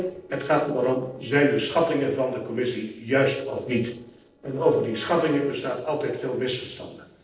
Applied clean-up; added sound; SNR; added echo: neural separator model SepFormer DNS4.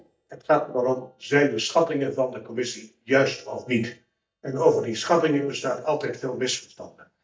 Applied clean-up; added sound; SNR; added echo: neural mask model DeepFilterNet 3.